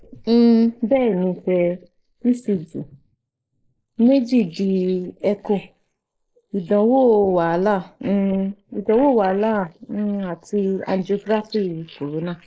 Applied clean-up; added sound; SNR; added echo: neural mask model Resemble Enhance denoiser.